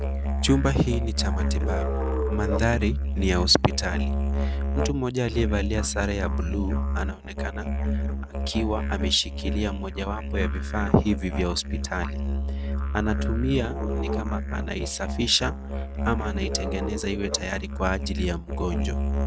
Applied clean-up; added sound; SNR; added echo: neural mask model RNNoise.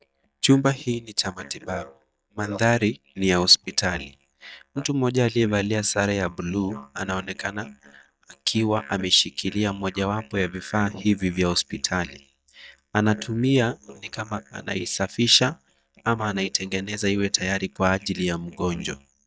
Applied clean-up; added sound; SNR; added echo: neural mask model DeepFilterNet 3.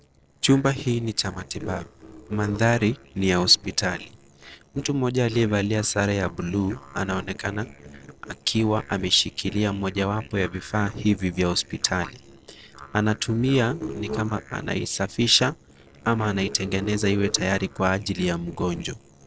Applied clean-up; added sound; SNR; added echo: neural separator model SepFormer DNS4.